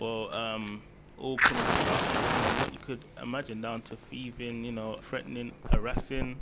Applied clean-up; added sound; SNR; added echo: none; Fire; -4 dB; none.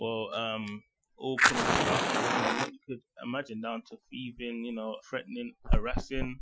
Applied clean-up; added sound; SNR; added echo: classical method Wiener filter.